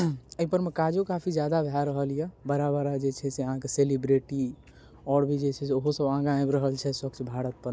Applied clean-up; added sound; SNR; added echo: none; none; none; none.